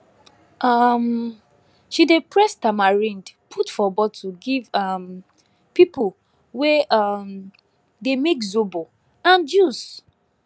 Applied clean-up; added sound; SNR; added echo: none; none; none; none.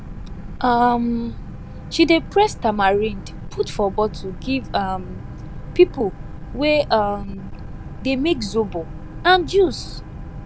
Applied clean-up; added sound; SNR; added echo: none; Boat, Water vehicle; 11 dB; none.